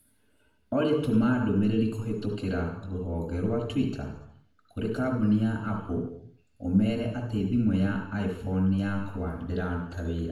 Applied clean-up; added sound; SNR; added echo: none; none; none; reverberation time 0.7 s.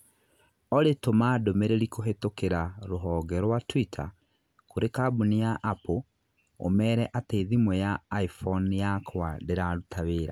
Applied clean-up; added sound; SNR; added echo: none; none; none; none.